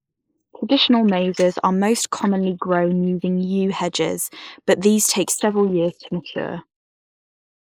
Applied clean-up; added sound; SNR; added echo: neural mask model Resemble Enhance denoiser.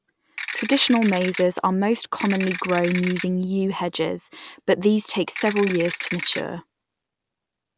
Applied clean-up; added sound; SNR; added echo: none; Ratchet, pawl / Percussion; -3 dB; none.